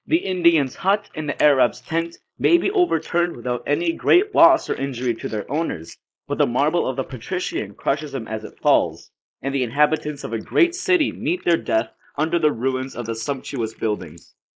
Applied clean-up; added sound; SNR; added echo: neural mask model Resemble Enhance denoiser.